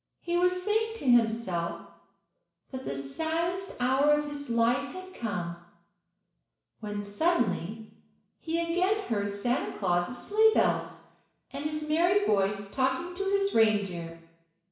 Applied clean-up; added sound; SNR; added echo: none; none; none; reverberation time 0.7 s.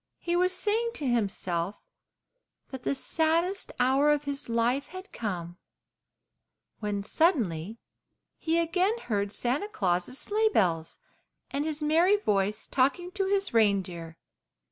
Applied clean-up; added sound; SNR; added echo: none; none; none; none.